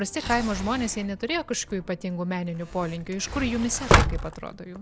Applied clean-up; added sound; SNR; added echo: none; Sliding door; 0 dB; none.